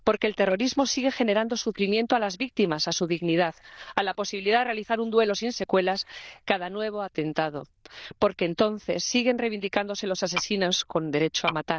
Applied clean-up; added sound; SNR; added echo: neural diffusion model UNIVERSE++.